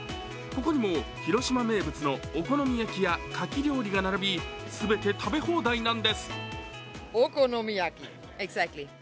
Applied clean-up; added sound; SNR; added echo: none; none; none; none.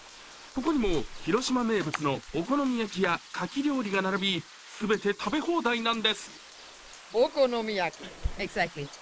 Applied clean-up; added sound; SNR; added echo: neural mask model Resemble Enhance denoiser.